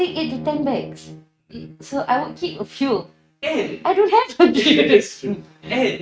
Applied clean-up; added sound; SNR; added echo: neural mask model RNNoise.